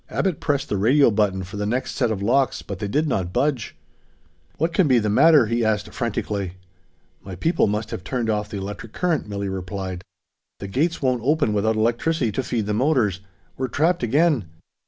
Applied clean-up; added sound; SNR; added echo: none; none; none; none.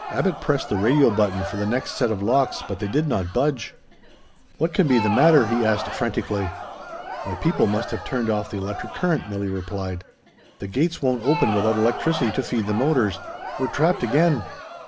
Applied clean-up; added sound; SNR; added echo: none; Crowd; 10 dB; none.